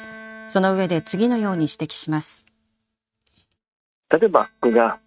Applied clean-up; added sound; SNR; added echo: neural mask model RNNoise.